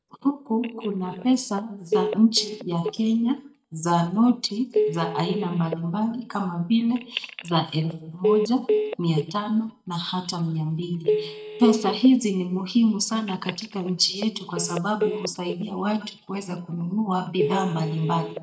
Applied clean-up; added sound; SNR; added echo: neural mask model DeepFilterNet 3.